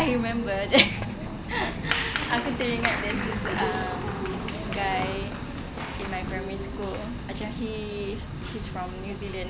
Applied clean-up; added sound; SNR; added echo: none; Applause; 2 dB; none.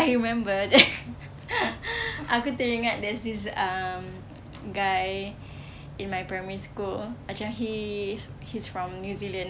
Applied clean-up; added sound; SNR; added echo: none; none; none; none.